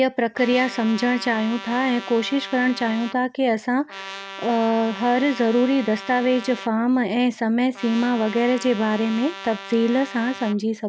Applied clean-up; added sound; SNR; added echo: none; Trumpet; 14 dB; none.